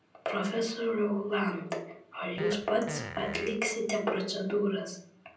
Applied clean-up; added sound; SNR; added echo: none; Fart; 10 dB; reverberation time 0.6 s.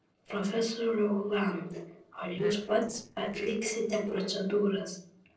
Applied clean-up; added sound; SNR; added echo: neural separator model SepFormer DNS4.